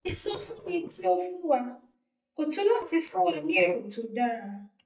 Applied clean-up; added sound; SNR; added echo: neural mask model DeepFilterNet 3.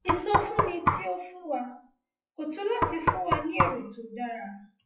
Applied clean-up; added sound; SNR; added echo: classical method WPE with log-MMSE.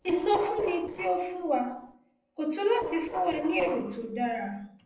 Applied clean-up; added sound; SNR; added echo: neural separator model SepFormer DNS4.